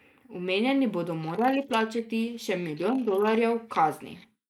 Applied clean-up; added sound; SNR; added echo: neural mask model Resemble Enhance denoiser.